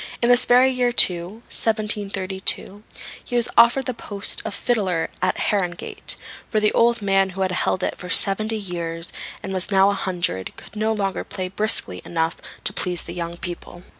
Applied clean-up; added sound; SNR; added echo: none; none; none; none.